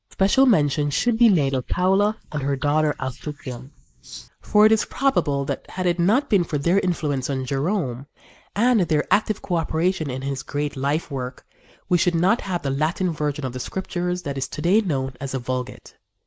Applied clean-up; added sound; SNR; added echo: neural mask model Resemble Enhance denoiser.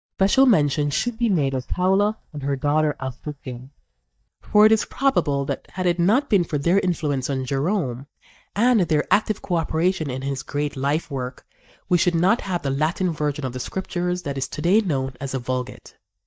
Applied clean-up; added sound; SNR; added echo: neural mask model DeepFilterNet 3.